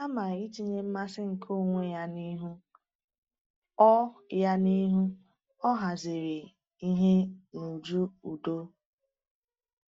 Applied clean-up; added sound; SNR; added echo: neural mask model DeepFilterNet 3.